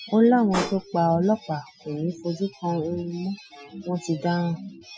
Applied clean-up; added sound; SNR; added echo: classical method Wiener filter.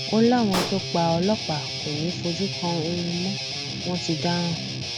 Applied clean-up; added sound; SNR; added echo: none; Guitar + Explosion; 4 dB; none.